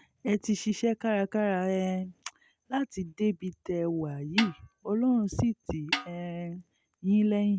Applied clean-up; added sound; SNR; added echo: none; Snare drum; 6 dB; none.